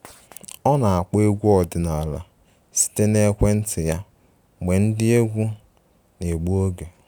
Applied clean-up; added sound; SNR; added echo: none; none; none; none.